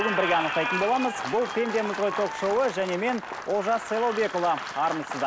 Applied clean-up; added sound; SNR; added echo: none; Squeak; 8 dB; none.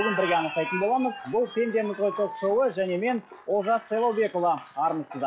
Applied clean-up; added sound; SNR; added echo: classical method log-MMSE.